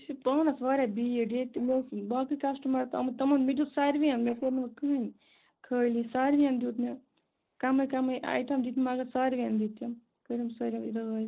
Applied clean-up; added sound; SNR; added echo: neural separator model SepFormer DNS4.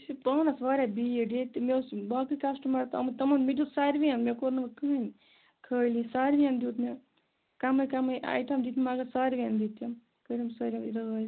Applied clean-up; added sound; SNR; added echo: none; none; none; none.